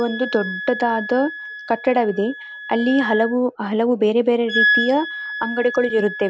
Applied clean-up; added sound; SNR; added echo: none; Wind instrument, woodwind instrument; 6 dB; none.